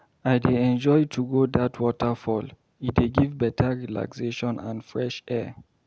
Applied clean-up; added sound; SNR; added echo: none; none; none; none.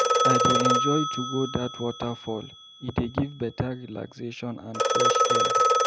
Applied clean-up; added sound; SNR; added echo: none; Telephone; -4 dB; none.